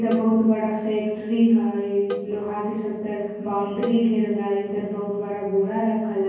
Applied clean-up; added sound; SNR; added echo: none; Cowbell; 16 dB; reverberation time 1.3 s.